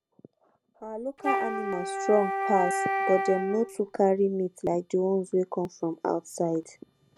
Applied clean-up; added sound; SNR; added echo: none; Wind instrument, woodwind instrument; 2 dB; none.